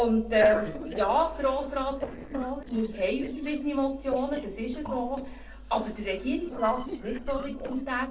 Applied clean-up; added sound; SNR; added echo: neural separator model SepFormer DNS4.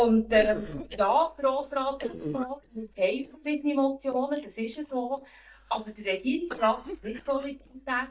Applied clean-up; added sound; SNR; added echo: neural mask model DeepFilterNet 3.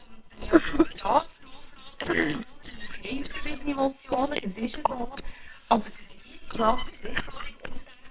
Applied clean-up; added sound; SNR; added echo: neural separator model SepFormer WHAMR!.